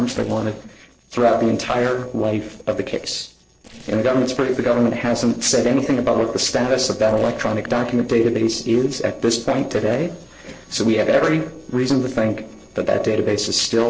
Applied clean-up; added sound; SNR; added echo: neural separator model SepFormer DNS4.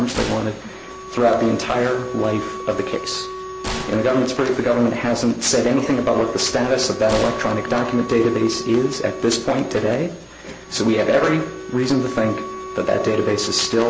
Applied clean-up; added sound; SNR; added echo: none; Gunshot, gunfire + Wind instrument, woodwind instrument; 12 dB; none.